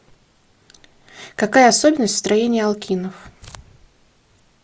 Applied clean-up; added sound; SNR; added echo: none; none; none; none.